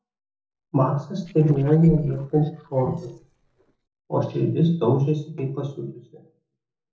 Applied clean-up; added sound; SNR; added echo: neural separator model SepFormer DNS4.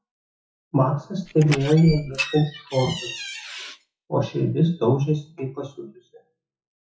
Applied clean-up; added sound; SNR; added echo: classical method WPE with log-MMSE.